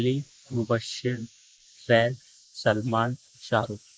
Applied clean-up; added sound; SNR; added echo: neural mask model Resemble Enhance denoiser.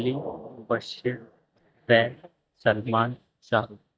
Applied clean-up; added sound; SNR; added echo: neural mask model DeepFilterNet 3.